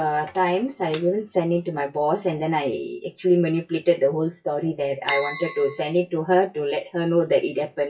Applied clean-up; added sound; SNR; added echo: classical method WPE with log-MMSE.